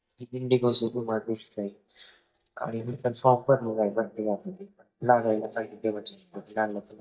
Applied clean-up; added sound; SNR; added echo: neural mask model DeepFilterNet 3.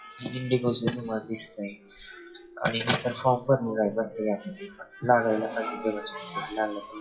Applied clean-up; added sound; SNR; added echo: classical method WPE with log-MMSE.